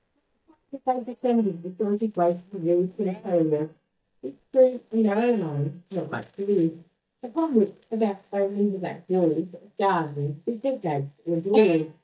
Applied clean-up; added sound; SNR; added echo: neural mask model DeepFilterNet 3.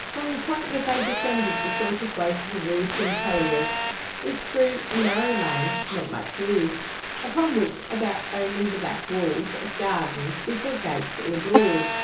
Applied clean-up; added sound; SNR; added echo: none; Telephone; 2 dB; reverberation time 0.7 s.